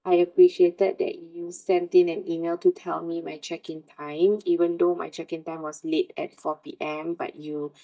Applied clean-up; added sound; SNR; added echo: neural mask model DeepFilterNet 3.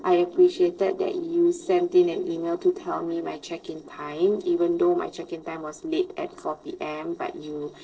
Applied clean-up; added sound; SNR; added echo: neural separator model SepFormer DNS4.